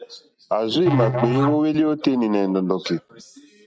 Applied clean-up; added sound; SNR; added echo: neural mask model RNNoise.